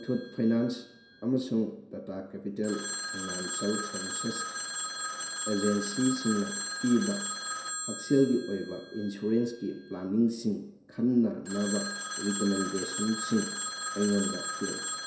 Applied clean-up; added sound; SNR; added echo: none; Telephone; 6 dB; reverberation time 0.7 s.